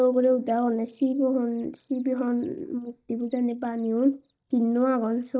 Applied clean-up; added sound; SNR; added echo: neural mask model DeepFilterNet 3.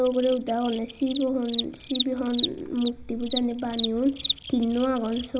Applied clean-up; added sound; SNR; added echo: none; Cricket; 5 dB; reverberation time 0.4 s.